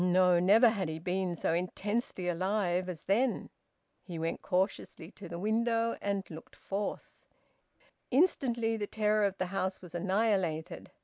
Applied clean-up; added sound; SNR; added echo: none; none; none; none.